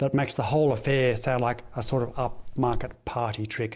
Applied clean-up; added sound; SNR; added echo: none; Wind; 11 dB; none.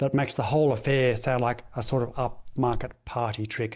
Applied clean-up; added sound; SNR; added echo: neural mask model DeepFilterNet 3.